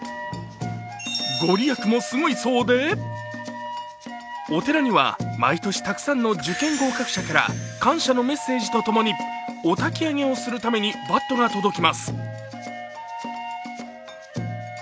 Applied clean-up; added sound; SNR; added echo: none; none; none; none.